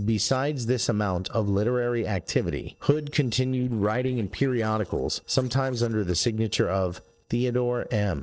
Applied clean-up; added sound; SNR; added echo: neural separator model SepFormer DNS4.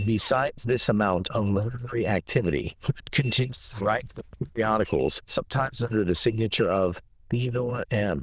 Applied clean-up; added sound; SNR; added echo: neural diffusion model UNIVERSE++.